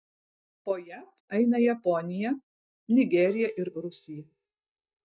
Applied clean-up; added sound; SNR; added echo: neural mask model DeepFilterNet 3.